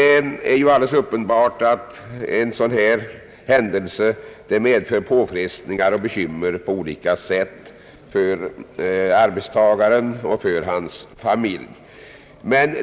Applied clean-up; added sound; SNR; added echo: none; none; none; none.